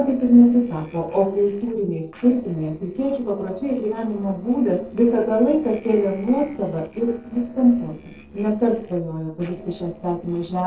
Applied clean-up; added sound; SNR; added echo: neural separator model SepFormer DNS4.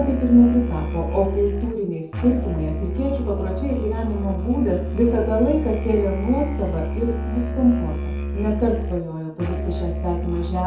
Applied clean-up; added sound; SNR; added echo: none; Musical instrument; 4 dB; reverberation time 0.6 s.